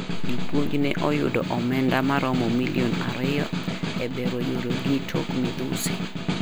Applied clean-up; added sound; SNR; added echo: none; Snare drum; 4 dB; none.